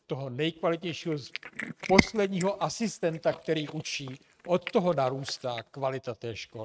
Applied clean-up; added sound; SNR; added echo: neural mask model RNNoise.